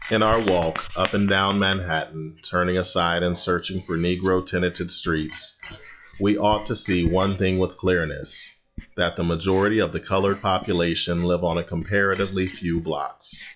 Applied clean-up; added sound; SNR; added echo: classical method log-MMSE.